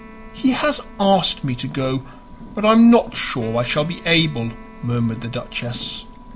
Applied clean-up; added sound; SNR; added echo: none; Car + Wind instrument, woodwind instrument; 20 dB; none.